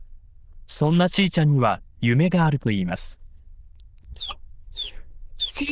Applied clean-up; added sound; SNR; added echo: neural diffusion model UNIVERSE++.